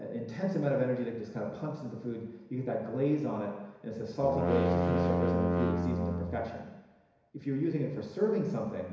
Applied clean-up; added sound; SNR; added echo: none; Brass instrument; -2 dB; reverberation time 1.0 s.